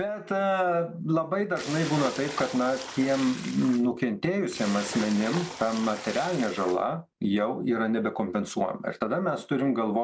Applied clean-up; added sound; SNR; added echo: none; Splash, splatter; 11 dB; none.